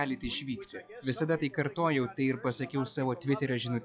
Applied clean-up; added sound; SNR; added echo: classical method log-MMSE.